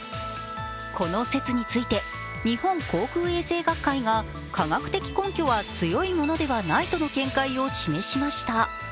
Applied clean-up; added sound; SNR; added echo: none; none; none; none.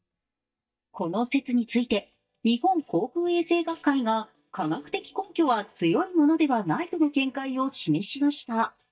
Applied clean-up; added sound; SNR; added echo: neural mask model DeepFilterNet 3.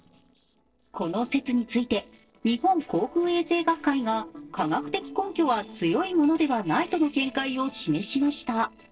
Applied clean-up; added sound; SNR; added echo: neural separator model SepFormer DNS4.